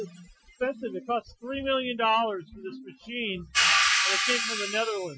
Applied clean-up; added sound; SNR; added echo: classical method Wiener filter.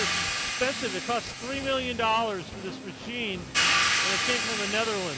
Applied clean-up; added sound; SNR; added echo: none; Hi-hat; -1 dB; none.